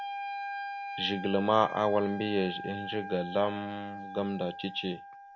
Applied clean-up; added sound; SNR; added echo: none; Wind instrument, woodwind instrument; 9 dB; none.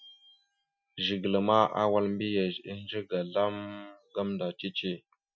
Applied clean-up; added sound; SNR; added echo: classical method Wiener filter.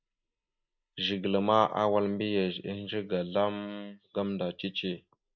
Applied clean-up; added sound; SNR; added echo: neural mask model Resemble Enhance denoiser.